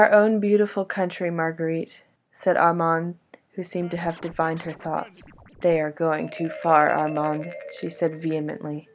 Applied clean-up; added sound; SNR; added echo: none; Marimba, xylophone + Scratching (performance technique); 19 dB; none.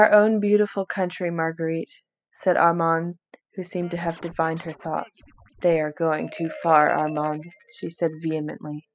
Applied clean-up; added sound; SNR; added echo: classical method spectral subtraction.